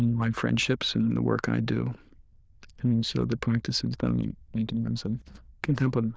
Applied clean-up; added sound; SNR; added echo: neural diffusion model UNIVERSE++.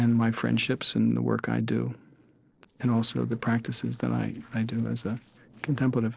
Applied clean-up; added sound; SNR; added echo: neural separator model SepFormer DNS4.